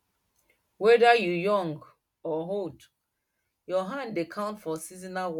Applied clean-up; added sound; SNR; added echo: none; none; none; none.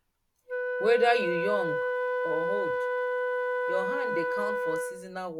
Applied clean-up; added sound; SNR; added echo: none; Wind instrument, woodwind instrument; -2 dB; none.